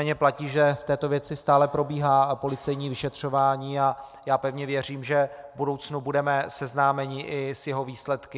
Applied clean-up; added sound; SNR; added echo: none; none; none; none.